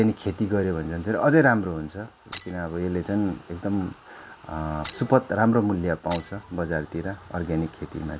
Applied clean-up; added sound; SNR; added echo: none; Shatter; 14 dB; none.